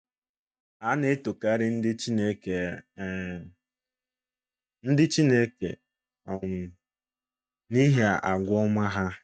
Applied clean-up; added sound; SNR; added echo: neural mask model DeepFilterNet 3.